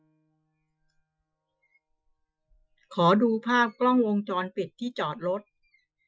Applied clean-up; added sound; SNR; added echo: classical method Wiener filter.